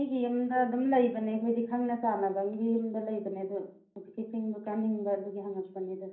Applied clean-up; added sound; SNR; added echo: none; none; none; reverberation time 0.6 s.